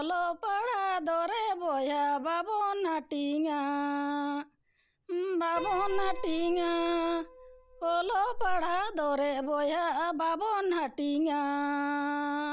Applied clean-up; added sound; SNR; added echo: none; Piano; 11 dB; none.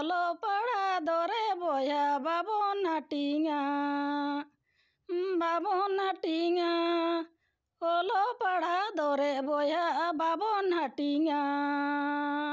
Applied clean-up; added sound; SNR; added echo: none; none; none; none.